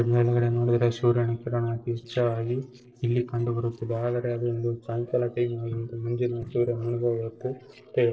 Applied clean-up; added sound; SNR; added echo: neural separator model SepFormer DNS4.